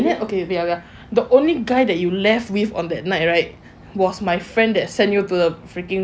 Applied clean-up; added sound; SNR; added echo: none; none; none; none.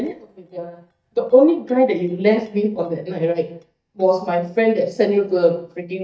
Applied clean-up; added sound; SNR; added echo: neural mask model DeepFilterNet 3.